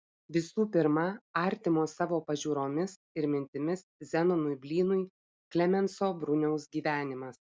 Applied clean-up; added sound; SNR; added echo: none; none; none; none.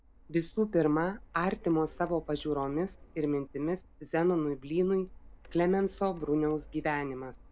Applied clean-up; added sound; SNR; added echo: none; Printer; 20 dB; none.